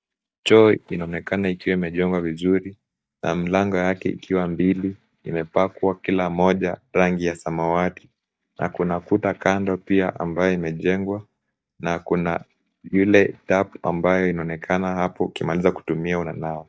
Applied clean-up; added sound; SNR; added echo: neural mask model DeepFilterNet 3.